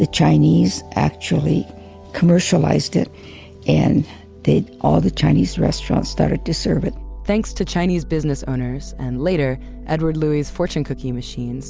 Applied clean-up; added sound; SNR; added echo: none; none; none; none.